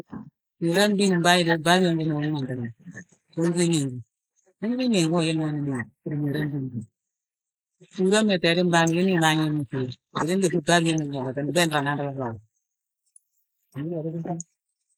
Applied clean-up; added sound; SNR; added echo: neural mask model Resemble Enhance denoiser.